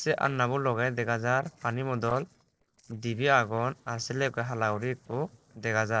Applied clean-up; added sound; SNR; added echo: neural separator model SepFormer DNS4.